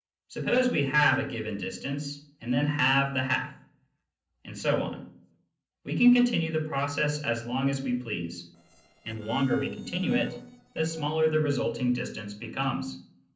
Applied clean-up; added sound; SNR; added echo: neural separator model SepFormer DNS4.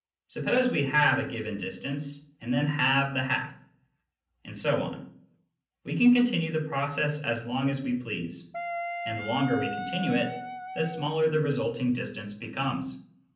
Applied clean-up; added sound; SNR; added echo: none; Wind instrument, woodwind instrument; 7 dB; reverberation time 0.6 s.